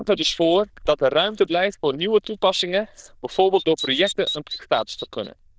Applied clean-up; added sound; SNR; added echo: neural diffusion model UNIVERSE++.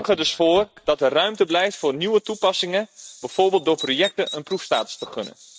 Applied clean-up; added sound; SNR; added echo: neural mask model RNNoise.